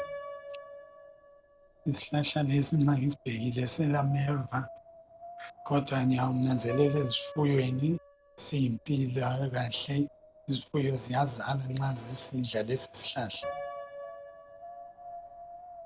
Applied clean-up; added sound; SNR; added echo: none; Piano + Wind; 15 dB; none.